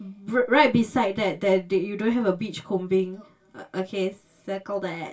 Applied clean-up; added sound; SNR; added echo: none; none; none; reverberation time 0.2 s.